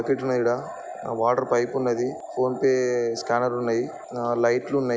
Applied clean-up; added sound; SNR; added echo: none; none; none; none.